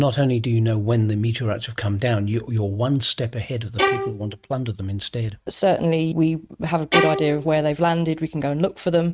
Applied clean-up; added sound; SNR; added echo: neural mask model RNNoise.